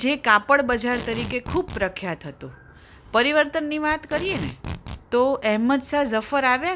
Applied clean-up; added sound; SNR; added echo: none; Packing tape, duct tape; 12 dB; none.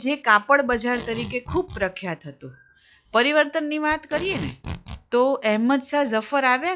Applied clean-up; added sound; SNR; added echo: classical method log-MMSE.